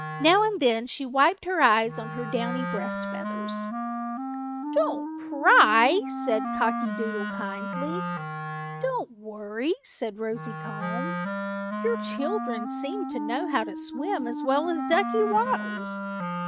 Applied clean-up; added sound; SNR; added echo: neural mask model RNNoise.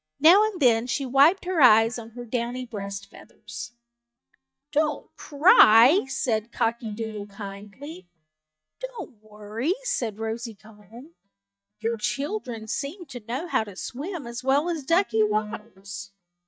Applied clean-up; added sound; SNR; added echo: neural mask model DeepFilterNet 3.